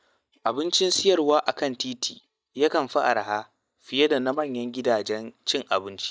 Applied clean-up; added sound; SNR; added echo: neural mask model DeepFilterNet 3.